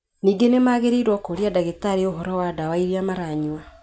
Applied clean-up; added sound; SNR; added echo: none; none; none; none.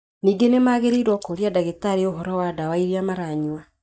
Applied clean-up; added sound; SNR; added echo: neural mask model DeepFilterNet 3.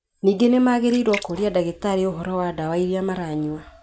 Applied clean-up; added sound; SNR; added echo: none; Splash, splatter; 17 dB; none.